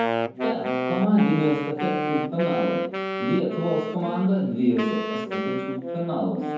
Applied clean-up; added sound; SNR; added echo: none; Wind instrument, woodwind instrument; 3 dB; reverberation time 0.9 s.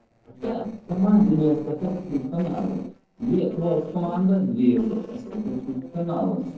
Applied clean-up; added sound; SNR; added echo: neural separator model SepFormer DNS4.